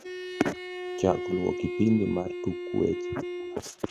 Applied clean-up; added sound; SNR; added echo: neural mask model RNNoise.